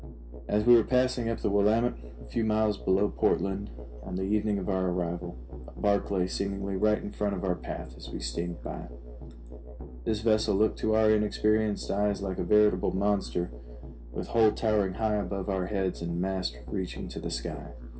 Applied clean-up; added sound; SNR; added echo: none; Musical instrument; 11 dB; reverberation time 0.2 s.